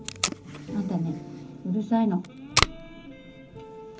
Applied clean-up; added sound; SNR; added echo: none; Packing tape, duct tape; 2 dB; reverberation time 0.3 s.